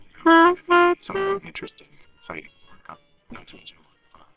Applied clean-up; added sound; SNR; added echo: neural separator model SepFormer WHAMR!.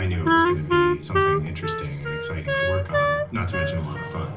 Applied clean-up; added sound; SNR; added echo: none; Wind instrument, woodwind instrument; -4 dB; reverberation time 2.0 s.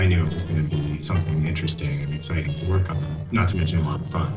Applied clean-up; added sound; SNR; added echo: neural separator model SepFormer DNS4.